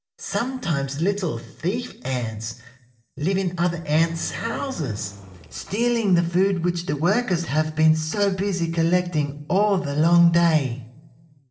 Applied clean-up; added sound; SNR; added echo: neural separator model SepFormer DNS4.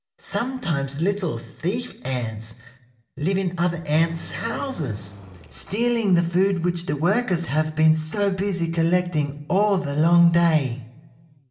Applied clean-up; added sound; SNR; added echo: none; Engine; 19 dB; reverberation time 0.6 s.